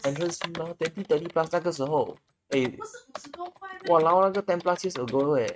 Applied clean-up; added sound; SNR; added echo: neural mask model RNNoise.